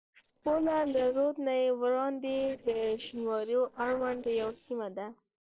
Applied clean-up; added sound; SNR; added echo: neural separator model SepFormer DNS4.